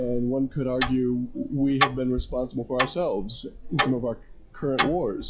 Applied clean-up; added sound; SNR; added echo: classical method WPE with log-MMSE.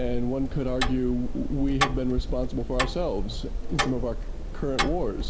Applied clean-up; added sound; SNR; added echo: none; Tick-tock; -1 dB; reverberation time 0.9 s.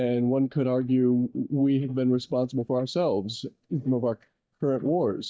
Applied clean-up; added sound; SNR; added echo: neural mask model DeepFilterNet 3.